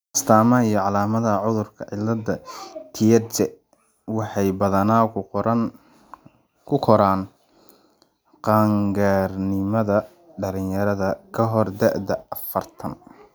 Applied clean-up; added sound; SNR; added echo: none; none; none; none.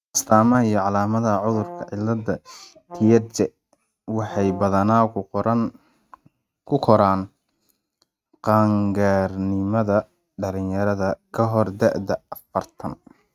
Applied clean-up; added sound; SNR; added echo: neural mask model RNNoise.